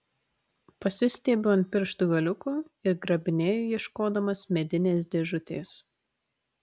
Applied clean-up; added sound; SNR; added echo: none; none; none; none.